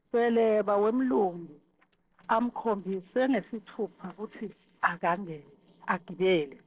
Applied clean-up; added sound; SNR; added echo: neural separator model SepFormer DNS4.